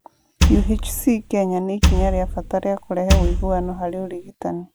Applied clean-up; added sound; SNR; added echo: none; Wood; -2 dB; none.